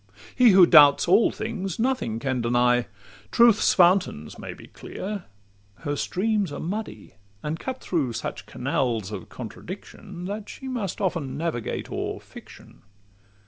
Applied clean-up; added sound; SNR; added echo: none; none; none; none.